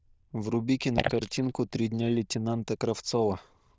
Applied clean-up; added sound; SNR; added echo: neural diffusion model UNIVERSE++.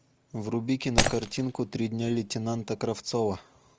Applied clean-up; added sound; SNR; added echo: none; Shatter; 1 dB; none.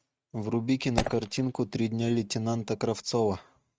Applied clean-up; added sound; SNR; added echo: neural mask model RNNoise.